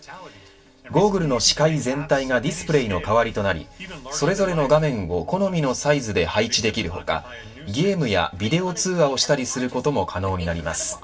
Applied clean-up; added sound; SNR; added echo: none; none; none; reverberation time 0.1 s.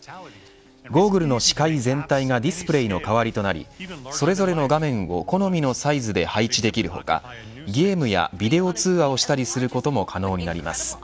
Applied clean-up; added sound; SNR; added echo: none; none; none; none.